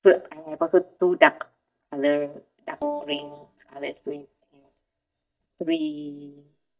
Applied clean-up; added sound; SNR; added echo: neural mask model DeepFilterNet 3.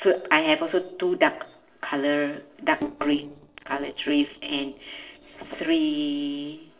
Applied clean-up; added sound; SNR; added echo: neural separator model SepFormer DNS4.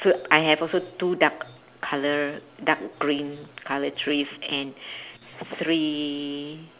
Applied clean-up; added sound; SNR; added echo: none; none; none; none.